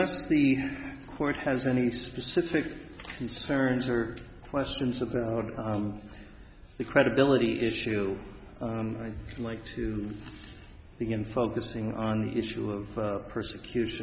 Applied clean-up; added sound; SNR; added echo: none; none; none; none.